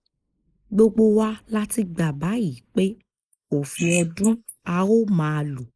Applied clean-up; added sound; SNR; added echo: neural mask model Resemble Enhance denoiser.